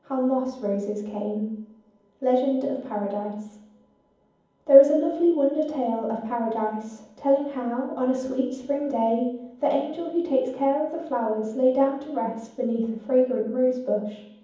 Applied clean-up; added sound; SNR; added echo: none; none; none; reverberation time 1.2 s.